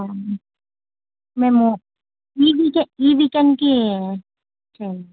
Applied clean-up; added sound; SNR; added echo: none; none; none; none.